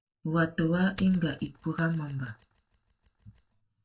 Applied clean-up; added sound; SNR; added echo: neural mask model DeepFilterNet 3.